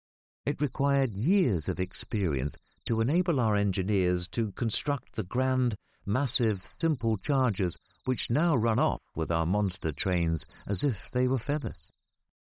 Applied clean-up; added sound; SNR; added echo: neural mask model DeepFilterNet 3.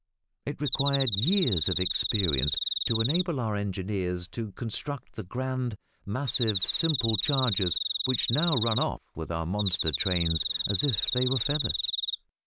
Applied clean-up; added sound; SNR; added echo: none; Cricket; -1 dB; none.